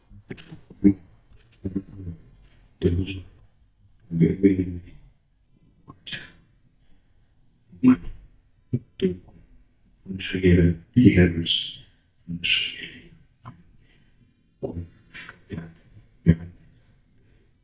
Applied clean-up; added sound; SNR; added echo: neural mask model DeepFilterNet 3.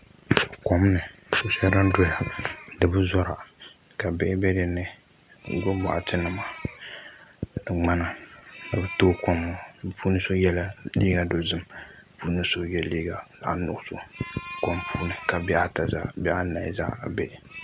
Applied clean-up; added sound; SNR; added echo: none; none; none; none.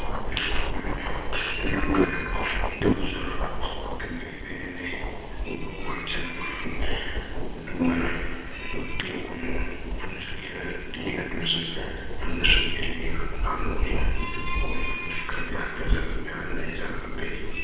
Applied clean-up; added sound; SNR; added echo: neural separator model SepFormer WHAMR!.